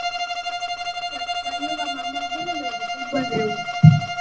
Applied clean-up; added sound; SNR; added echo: none; Bowed string instrument; 4 dB; reverberation time 0.4 s.